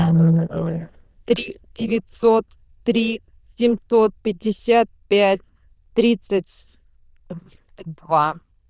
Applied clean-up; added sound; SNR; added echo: neural diffusion model UNIVERSE++.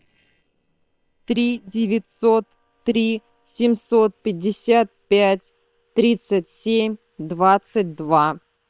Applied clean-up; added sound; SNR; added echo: neural separator model SepFormer WHAM!.